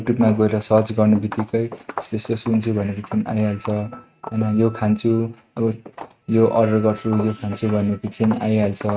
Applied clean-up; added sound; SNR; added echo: neural mask model RNNoise.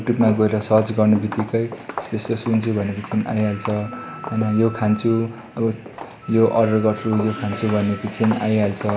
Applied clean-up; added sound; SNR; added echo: none; Wind instrument, woodwind instrument + Walk, footsteps; 14 dB; none.